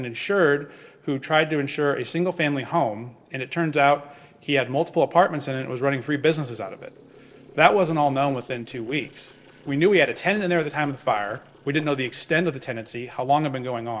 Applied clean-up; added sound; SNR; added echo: neural separator model SepFormer DNS4.